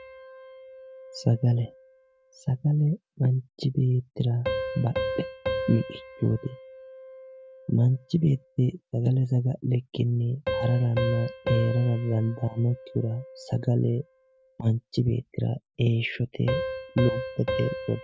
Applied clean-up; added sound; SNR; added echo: none; Piano; 9 dB; none.